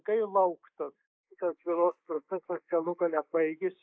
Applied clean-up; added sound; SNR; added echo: neural mask model Resemble Enhance denoiser.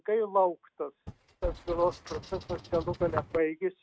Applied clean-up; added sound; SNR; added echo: neural mask model RNNoise.